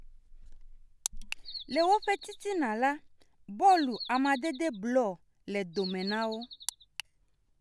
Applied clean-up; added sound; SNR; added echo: none; Bird vocalization, bird call, bird song; 14 dB; none.